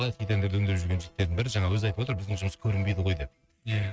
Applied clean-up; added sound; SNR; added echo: neural mask model RNNoise.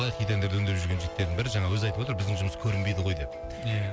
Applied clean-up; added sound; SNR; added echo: none; Guitar; 11 dB; none.